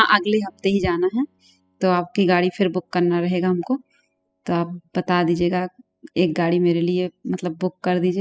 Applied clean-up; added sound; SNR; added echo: classical method spectral subtraction.